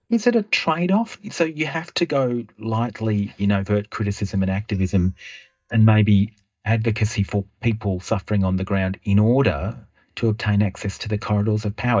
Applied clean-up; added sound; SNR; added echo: neural mask model DeepFilterNet 3.